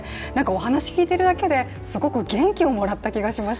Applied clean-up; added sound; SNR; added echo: none; Piano; 18 dB; none.